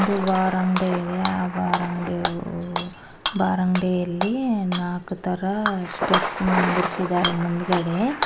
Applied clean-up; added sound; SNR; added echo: none; Thunder + Shatter / Hammer; 4 dB; none.